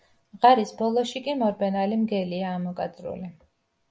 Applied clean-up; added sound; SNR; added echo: none; none; none; none.